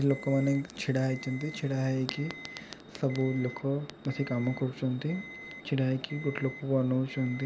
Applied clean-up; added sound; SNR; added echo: none; Alarm; 17 dB; none.